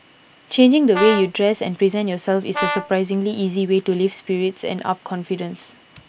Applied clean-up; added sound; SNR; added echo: none; Brass instrument; 8 dB; none.